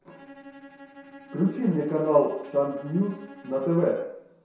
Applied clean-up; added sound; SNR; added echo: none; Bowed string instrument; 19 dB; reverberation time 0.7 s.